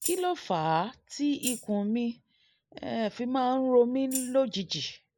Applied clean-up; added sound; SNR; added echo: neural mask model Resemble Enhance denoiser.